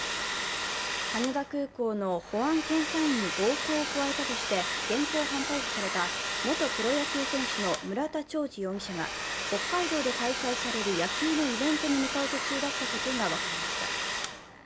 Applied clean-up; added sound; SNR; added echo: none; Domestic sounds, home sounds; 1 dB; none.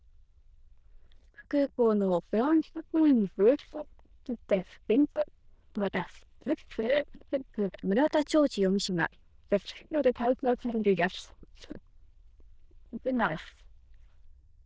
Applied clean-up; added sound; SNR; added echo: neural diffusion model UNIVERSE++.